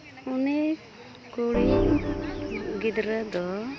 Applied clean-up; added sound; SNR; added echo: none; Organ; -2 dB; none.